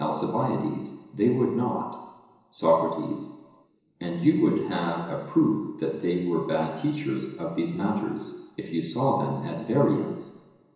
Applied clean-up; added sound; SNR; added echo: none; none; none; reverberation time 1.0 s.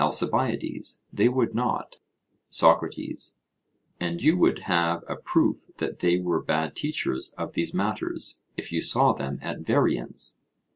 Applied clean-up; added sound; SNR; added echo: none; none; none; none.